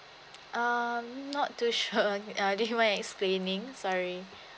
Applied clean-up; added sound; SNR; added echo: none; none; none; none.